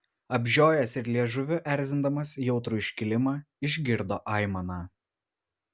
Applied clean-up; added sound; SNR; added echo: none; none; none; none.